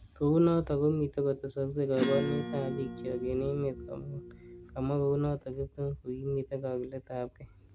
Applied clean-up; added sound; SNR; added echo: none; Acoustic guitar / Strum; 7 dB; none.